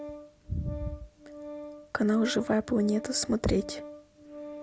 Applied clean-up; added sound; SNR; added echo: none; Organ; 13 dB; none.